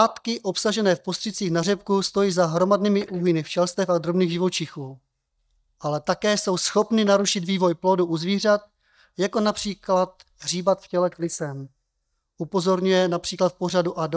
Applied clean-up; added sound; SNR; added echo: neural mask model DeepFilterNet 3.